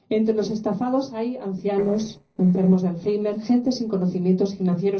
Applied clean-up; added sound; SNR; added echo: neural separator model SepFormer DNS4.